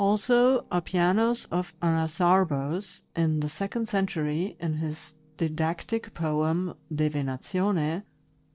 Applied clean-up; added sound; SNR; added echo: neural separator model SepFormer DNS4.